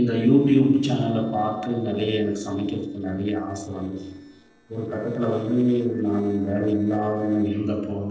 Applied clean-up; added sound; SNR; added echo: neural separator model SepFormer DNS4.